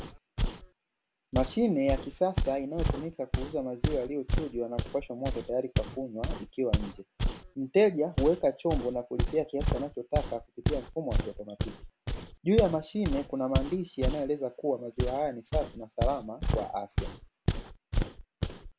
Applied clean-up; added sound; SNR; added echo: none; Walk, footsteps; 2 dB; none.